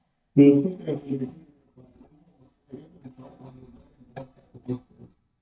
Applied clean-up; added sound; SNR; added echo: neural mask model DeepFilterNet 3.